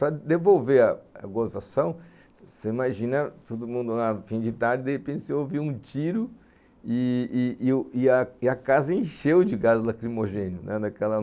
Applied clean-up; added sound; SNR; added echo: none; none; none; none.